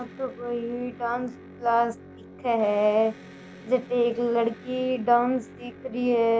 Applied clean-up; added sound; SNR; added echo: none; Electric guitar; 19 dB; none.